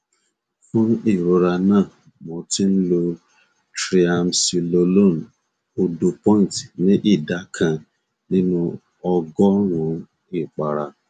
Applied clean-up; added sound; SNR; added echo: none; none; none; none.